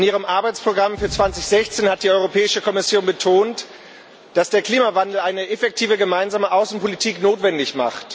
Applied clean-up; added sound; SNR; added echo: none; Boom; 18 dB; none.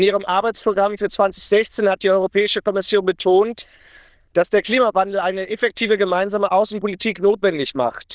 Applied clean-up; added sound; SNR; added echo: neural diffusion model UNIVERSE++.